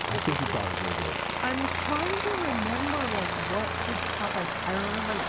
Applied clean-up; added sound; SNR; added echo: none; Aircraft; -3 dB; none.